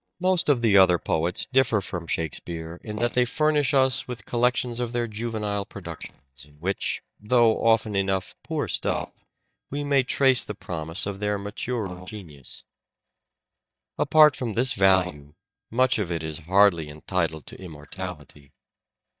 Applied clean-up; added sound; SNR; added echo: neural mask model DeepFilterNet 3.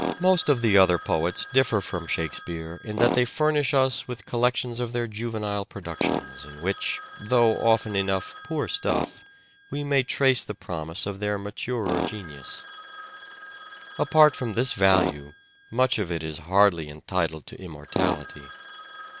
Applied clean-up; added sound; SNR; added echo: none; Tools + Telephone; 9 dB; none.